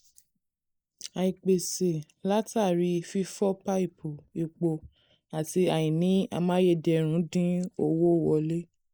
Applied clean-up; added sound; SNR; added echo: neural mask model Resemble Enhance denoiser.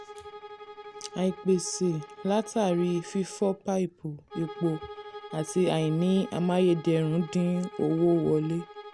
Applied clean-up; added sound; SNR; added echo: none; Bowed string instrument; 16 dB; none.